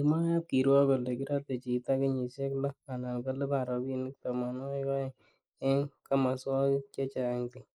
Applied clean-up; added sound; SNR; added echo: neural mask model Resemble Enhance denoiser.